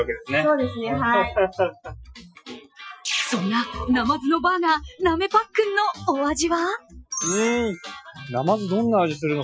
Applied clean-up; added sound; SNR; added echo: classical method Wiener filter.